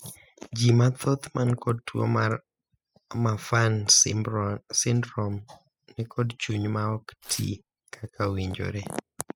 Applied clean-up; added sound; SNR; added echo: classical method spectral subtraction.